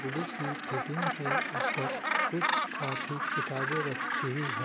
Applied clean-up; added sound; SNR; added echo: none; Gull, seagull; -5 dB; none.